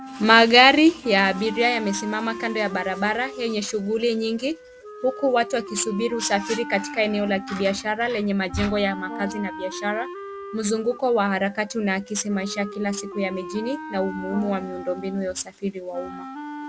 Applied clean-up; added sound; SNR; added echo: none; Brass instrument + Wind instrument, woodwind instrument; 13 dB; none.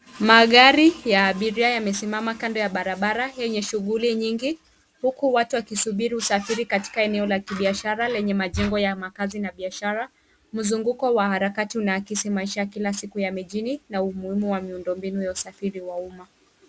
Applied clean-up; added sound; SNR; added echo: none; none; none; none.